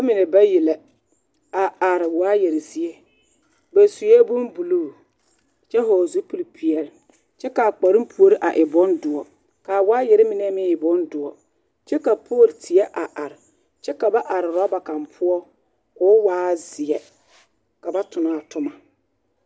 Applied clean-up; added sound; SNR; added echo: none; none; none; none.